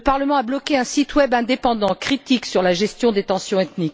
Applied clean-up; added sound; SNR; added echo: none; none; none; none.